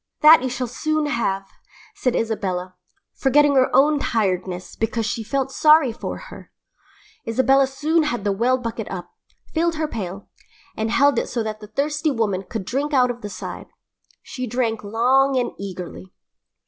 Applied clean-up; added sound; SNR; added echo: none; none; none; none.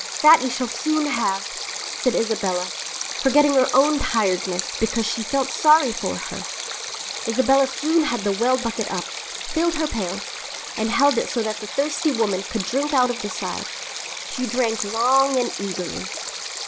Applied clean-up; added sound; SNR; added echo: none; Stream; 8 dB; none.